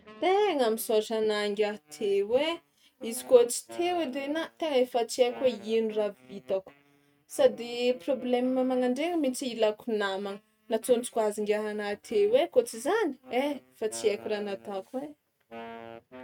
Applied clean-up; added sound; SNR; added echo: neural mask model RNNoise.